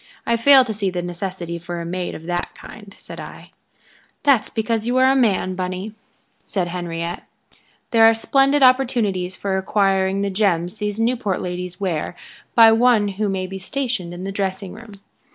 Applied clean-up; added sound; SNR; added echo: none; none; none; none.